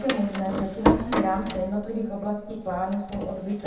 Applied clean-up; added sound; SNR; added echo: none; Door; 1 dB; reverberation time 0.7 s.